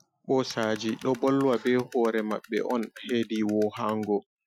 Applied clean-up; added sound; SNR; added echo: classical method Wiener filter.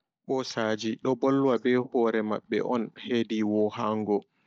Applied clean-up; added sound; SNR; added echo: neural mask model DeepFilterNet 3.